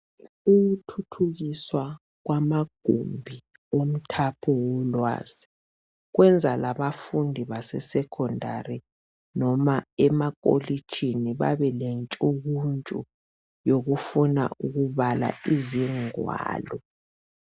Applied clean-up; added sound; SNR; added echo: none; none; none; none.